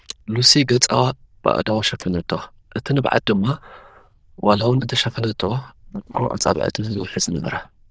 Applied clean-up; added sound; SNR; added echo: neural diffusion model UNIVERSE++.